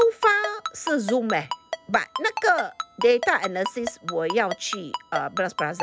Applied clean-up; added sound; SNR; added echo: none; Ringtone; 9 dB; none.